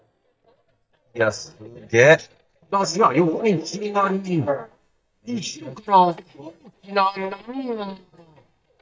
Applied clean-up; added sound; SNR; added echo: neural mask model DeepFilterNet 3.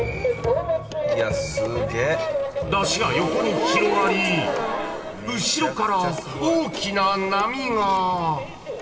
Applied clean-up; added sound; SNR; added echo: none; Telephone; 16 dB; reverberation time 2.2 s.